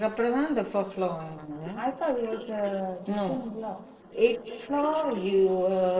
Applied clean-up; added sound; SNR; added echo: neural separator model SepFormer DNS4.